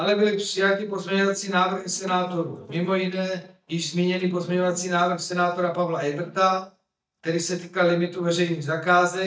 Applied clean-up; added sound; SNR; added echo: neural mask model DeepFilterNet 3.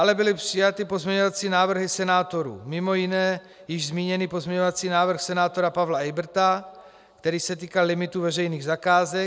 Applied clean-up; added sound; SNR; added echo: none; none; none; none.